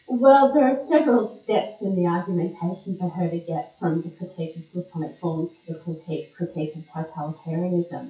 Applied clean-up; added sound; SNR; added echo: classical method WPE with log-MMSE.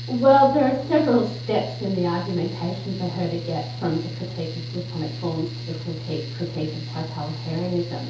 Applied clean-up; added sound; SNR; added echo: none; Mechanical fan; 9 dB; reverberation time 0.6 s.